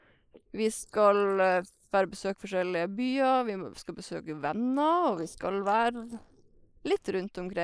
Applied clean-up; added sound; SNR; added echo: neural mask model Resemble Enhance denoiser.